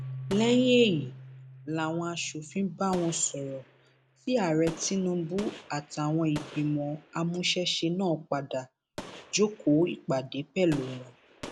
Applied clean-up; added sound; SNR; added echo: none; Gunshot, gunfire + Keyboard (musical); 16 dB; none.